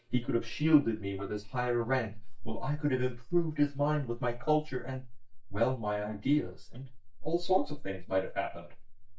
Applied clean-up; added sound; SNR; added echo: neural mask model DeepFilterNet 3.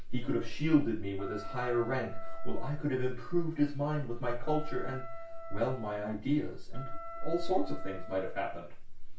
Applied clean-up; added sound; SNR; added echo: none; Wind instrument, woodwind instrument; 16 dB; reverberation time 0.3 s.